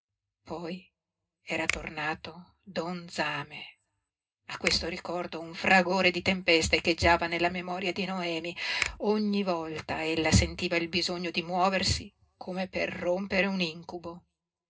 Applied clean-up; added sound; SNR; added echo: none; Finger snapping; 11 dB; reverberation time 0.2 s.